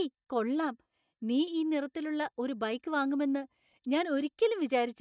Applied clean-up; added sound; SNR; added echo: neural mask model DeepFilterNet 3.